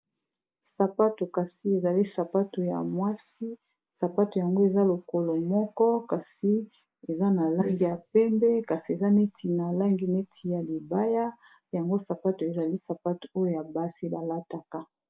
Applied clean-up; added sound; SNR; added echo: neural mask model Resemble Enhance denoiser.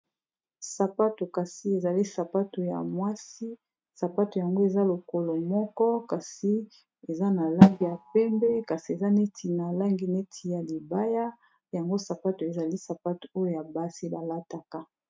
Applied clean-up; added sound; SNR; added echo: neural mask model RNNoise.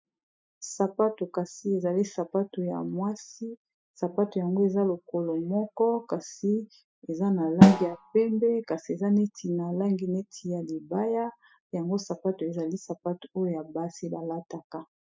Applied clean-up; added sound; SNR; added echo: classical method spectral subtraction.